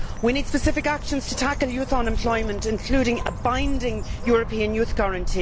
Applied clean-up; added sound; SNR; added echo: none; Bird; 3 dB; none.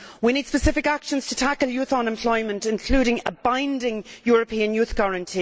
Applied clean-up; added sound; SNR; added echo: none; none; none; none.